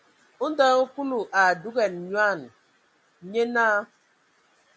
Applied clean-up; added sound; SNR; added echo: none; none; none; none.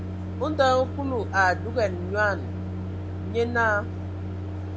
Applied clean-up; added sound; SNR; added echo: none; Microwave oven; 5 dB; none.